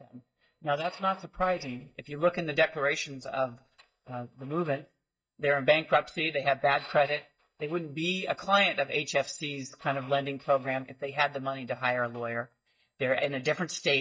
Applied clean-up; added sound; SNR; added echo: neural mask model DeepFilterNet 3.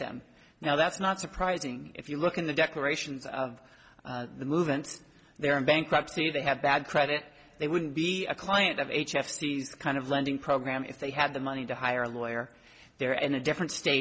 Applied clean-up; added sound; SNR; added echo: none; none; none; none.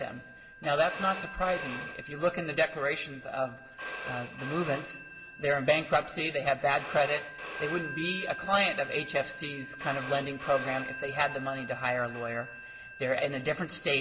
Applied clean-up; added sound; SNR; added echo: none; Telephone; 4 dB; reverberation time 1.6 s.